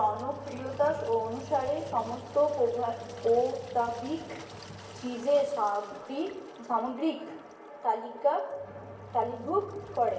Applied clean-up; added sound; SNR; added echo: none; Engine; 17 dB; reverberation time 0.8 s.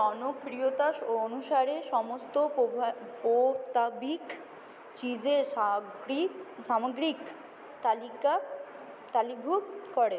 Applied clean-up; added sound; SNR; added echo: none; none; none; none.